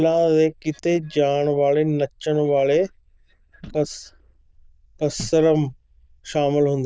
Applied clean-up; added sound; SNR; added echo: neural diffusion model UNIVERSE++.